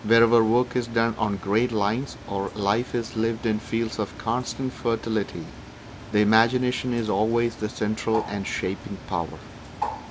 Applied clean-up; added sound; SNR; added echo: none; Bird; 14 dB; none.